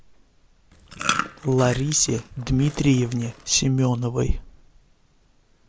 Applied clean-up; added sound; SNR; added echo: none; Chewing, mastication; 8 dB; none.